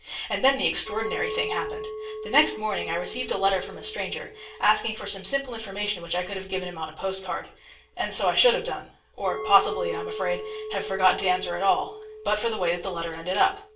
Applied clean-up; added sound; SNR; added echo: none; Chink, clink; 11 dB; reverberation time 0.3 s.